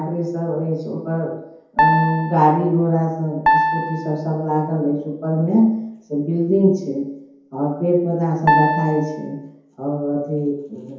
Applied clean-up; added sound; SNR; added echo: none; Piano; 0 dB; reverberation time 0.9 s.